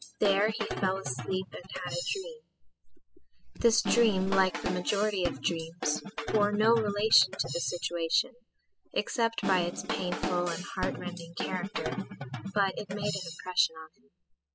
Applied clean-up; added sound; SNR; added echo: classical method spectral subtraction.